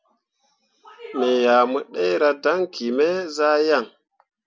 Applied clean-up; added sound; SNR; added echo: none; none; none; none.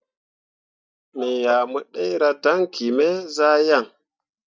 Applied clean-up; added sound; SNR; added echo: neural mask model DeepFilterNet 3.